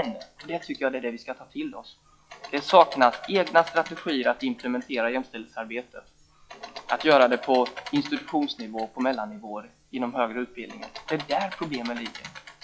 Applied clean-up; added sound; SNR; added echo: classical method log-MMSE.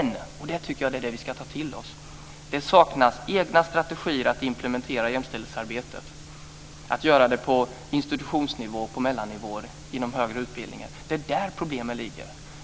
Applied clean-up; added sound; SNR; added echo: none; none; none; none.